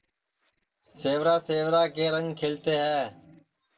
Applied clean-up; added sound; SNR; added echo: neural separator model SepFormer DNS4.